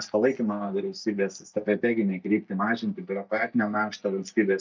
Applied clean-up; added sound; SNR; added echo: neural mask model DeepFilterNet 3.